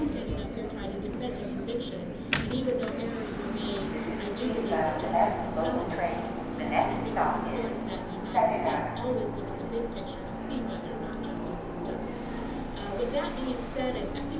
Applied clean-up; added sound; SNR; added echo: none; Subway, metro, underground; -5 dB; reverberation time 0.7 s.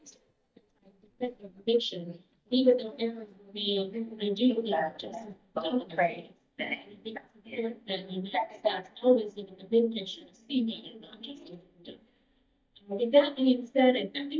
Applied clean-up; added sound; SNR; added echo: neural mask model DeepFilterNet 3.